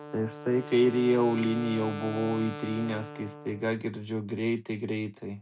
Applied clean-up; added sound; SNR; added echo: none; Wind instrument, woodwind instrument; 13 dB; none.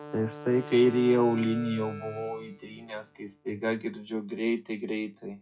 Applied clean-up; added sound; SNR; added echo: classical method log-MMSE.